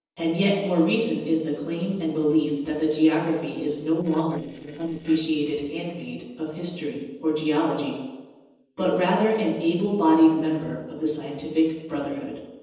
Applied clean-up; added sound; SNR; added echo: neural separator model SepFormer DNS4.